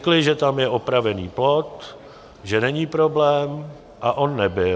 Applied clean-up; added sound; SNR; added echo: none; none; none; none.